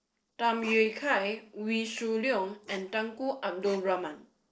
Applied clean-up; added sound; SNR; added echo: neural separator model SepFormer DNS4.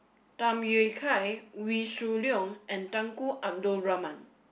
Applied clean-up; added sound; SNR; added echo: none; none; none; none.